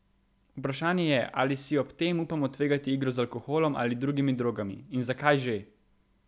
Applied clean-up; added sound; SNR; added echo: none; none; none; none.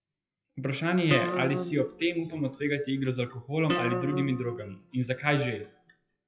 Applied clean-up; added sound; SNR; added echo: classical method WPE with log-MMSE.